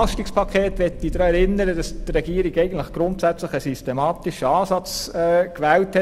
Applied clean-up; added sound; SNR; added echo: none; Thunder; 10 dB; none.